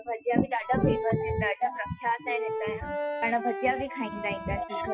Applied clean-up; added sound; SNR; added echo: classical method Wiener filter.